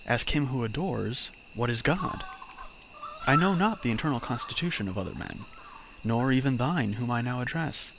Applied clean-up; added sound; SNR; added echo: none; Cricket; 13 dB; none.